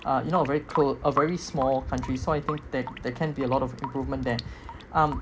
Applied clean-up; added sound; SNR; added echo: none; Drip / Sink (filling or washing) / Water tap, faucet; 11 dB; none.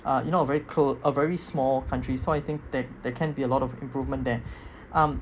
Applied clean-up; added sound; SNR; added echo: none; none; none; none.